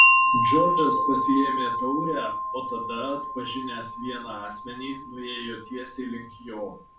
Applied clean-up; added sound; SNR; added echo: none; Wind chime; -4 dB; reverberation time 0.3 s.